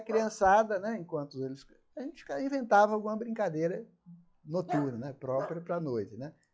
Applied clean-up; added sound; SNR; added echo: classical method log-MMSE.